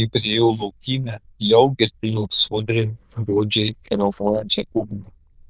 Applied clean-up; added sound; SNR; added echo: neural diffusion model UNIVERSE++.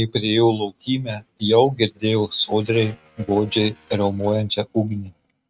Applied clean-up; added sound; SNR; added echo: neural mask model RNNoise.